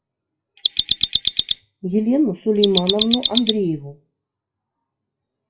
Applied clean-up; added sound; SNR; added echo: classical method WPE with log-MMSE.